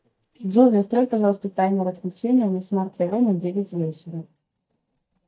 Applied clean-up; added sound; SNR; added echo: neural mask model DeepFilterNet 3.